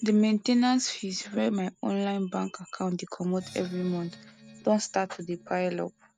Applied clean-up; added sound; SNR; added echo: neural mask model RNNoise.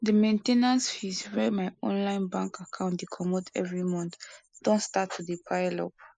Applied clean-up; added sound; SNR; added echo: neural mask model Resemble Enhance denoiser.